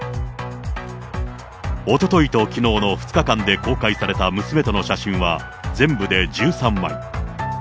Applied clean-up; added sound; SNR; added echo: none; none; none; none.